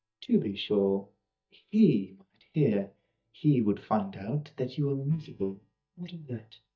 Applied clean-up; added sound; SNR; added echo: neural mask model DeepFilterNet 3.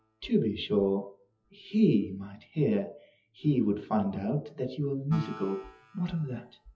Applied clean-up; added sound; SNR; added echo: classical method WPE with log-MMSE.